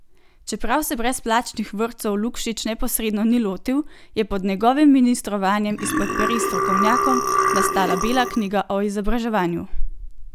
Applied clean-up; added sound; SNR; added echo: none; Burping, eructation; 0 dB; none.